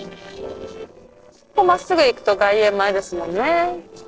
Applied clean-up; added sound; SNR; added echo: neural separator model SepFormer DNS4.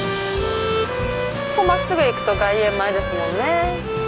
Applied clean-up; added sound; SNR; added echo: none; Bowed string instrument; 4 dB; none.